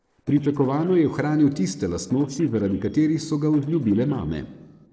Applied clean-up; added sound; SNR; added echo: neural separator model SepFormer DNS4.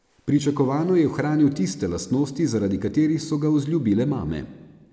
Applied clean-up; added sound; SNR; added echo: none; none; none; none.